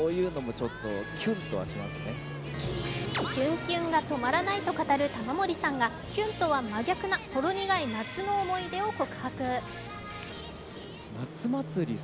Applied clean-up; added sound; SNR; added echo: none; Fixed-wing aircraft, airplane; 11 dB; none.